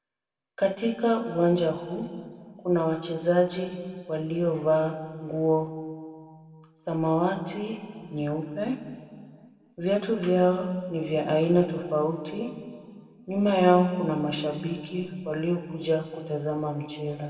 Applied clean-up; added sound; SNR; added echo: none; none; none; reverberation time 2.1 s.